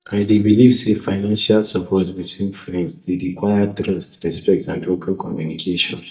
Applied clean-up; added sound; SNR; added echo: neural mask model DeepFilterNet 3.